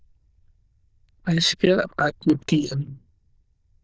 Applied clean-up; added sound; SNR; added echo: neural diffusion model UNIVERSE++.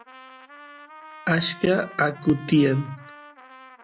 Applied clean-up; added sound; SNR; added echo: none; Trumpet; 19 dB; none.